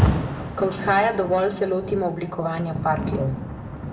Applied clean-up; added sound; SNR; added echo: none; Rain; 3 dB; reverberation time 1.2 s.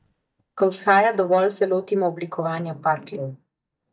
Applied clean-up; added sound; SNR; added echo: neural mask model DeepFilterNet 3.